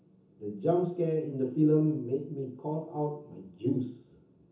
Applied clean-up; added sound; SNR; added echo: none; none; none; reverberation time 0.6 s.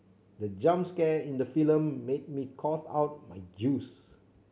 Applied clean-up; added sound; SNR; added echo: none; none; none; none.